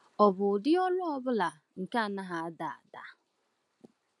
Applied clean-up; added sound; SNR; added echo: none; none; none; none.